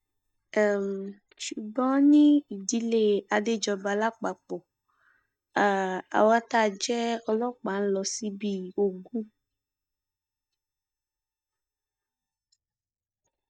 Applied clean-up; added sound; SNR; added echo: neural mask model DeepFilterNet 3.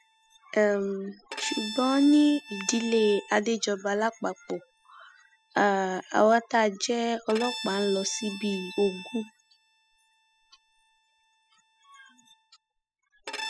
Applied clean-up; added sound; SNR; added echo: classical method spectral subtraction.